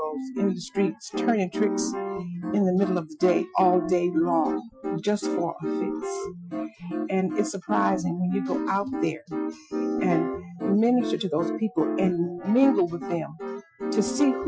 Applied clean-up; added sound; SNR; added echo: classical method Wiener filter.